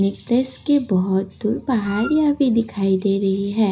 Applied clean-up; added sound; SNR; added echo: none; Wind instrument, woodwind instrument; 15 dB; reverberation time 0.4 s.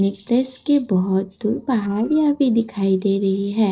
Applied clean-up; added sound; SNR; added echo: neural separator model SepFormer DNS4.